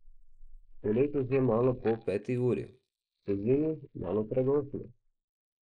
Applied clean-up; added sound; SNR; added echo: neural mask model Resemble Enhance denoiser.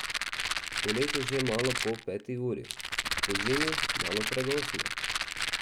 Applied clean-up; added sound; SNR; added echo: none; Rattle; -1 dB; none.